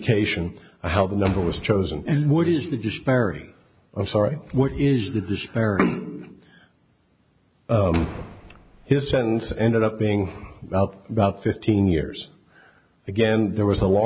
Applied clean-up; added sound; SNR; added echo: none; Door; 15 dB; none.